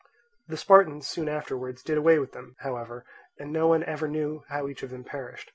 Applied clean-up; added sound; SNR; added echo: none; none; none; none.